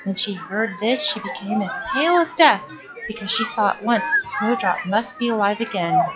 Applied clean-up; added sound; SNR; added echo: classical method log-MMSE.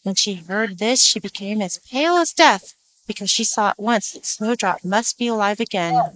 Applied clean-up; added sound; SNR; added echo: neural mask model Resemble Enhance denoiser.